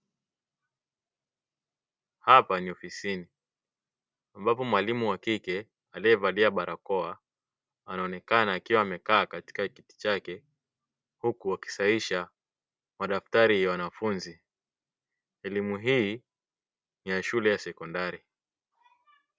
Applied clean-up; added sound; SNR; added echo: none; none; none; none.